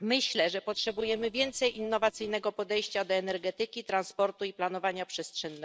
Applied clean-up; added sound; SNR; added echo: neural separator model SepFormer DNS4.